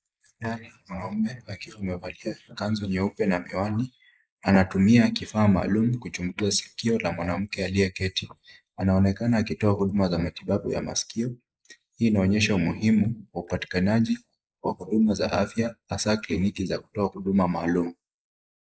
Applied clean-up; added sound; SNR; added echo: neural mask model Resemble Enhance denoiser.